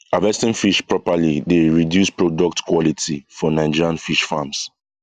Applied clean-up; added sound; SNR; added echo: none; none; none; none.